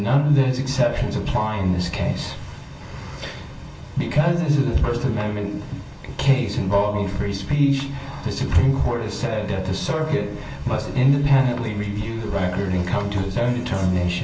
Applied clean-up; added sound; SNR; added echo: none; none; none; reverberation time 0.2 s.